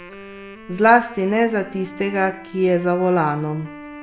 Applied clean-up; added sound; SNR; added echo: none; Wind instrument, woodwind instrument; 18 dB; none.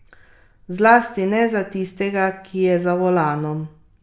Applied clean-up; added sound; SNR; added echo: none; none; none; none.